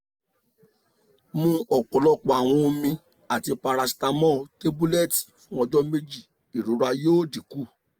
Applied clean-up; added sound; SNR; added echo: none; none; none; none.